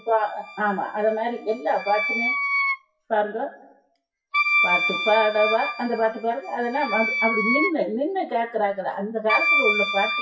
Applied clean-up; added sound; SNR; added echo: classical method WPE with log-MMSE.